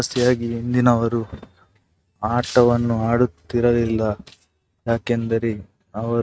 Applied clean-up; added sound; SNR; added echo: neural mask model RNNoise.